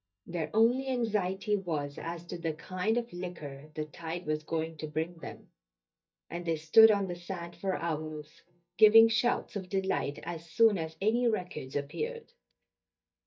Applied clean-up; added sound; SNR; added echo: neural mask model DeepFilterNet 3.